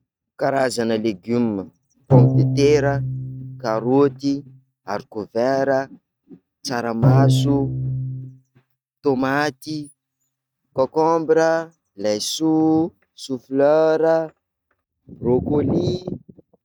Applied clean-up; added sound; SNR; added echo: neural mask model RNNoise.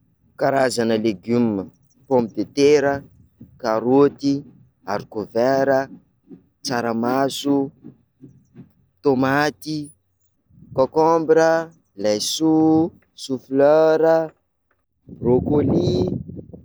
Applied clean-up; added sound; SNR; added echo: none; none; none; none.